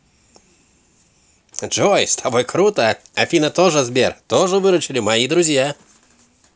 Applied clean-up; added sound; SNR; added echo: none; none; none; none.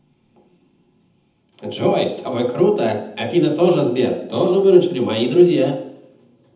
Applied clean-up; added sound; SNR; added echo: none; none; none; reverberation time 0.8 s.